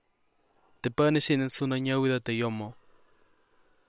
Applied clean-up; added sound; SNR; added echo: neural separator model SepFormer WHAM!.